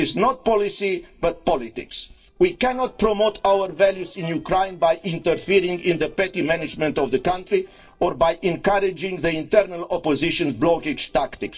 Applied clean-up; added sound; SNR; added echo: neural separator model SepFormer DNS4.